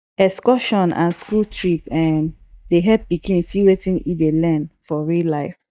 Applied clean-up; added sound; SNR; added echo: neural mask model DeepFilterNet 3.